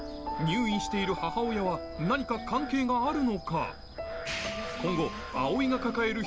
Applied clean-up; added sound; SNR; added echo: none; Frog + Fowl; 13 dB; none.